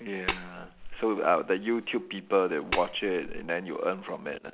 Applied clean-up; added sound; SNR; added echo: none; Tap; 6 dB; none.